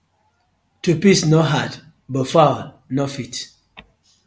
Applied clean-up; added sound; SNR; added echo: none; none; none; none.